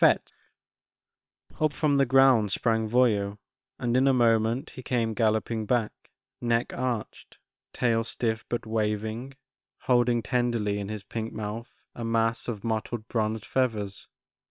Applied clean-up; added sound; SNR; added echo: neural separator model SepFormer WHAM!.